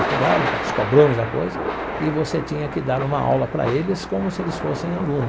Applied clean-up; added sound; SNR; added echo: none; Thunder / Rain; 5 dB; none.